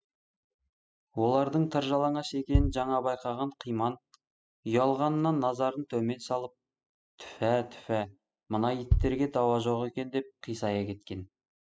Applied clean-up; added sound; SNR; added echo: classical method spectral subtraction.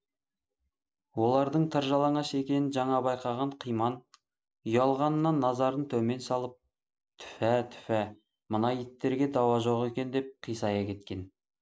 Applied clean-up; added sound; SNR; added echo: none; none; none; none.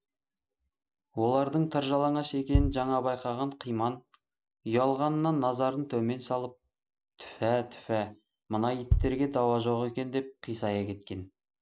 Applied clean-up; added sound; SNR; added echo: none; Bass drum; 3 dB; none.